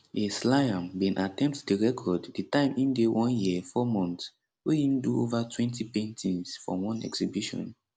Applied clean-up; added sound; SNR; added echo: none; none; none; none.